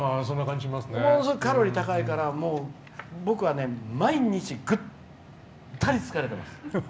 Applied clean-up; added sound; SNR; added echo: none; none; none; none.